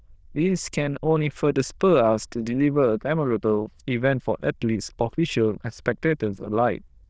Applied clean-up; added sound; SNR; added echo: neural diffusion model UNIVERSE++.